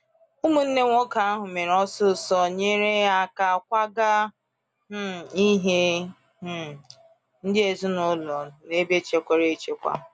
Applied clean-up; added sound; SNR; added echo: none; none; none; none.